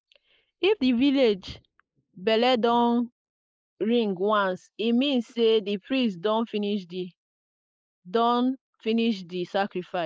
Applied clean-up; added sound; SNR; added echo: neural mask model Resemble Enhance denoiser.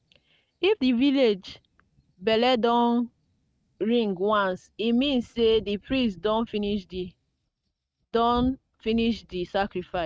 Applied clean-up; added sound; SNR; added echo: neural mask model RNNoise.